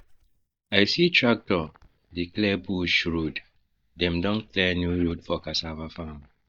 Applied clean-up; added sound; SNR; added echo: neural mask model DeepFilterNet 3.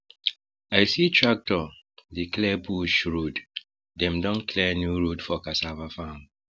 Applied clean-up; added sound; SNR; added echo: none; none; none; none.